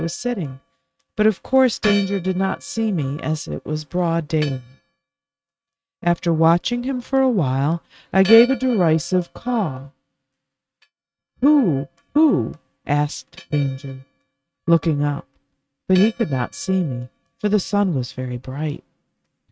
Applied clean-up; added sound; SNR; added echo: neural mask model RNNoise.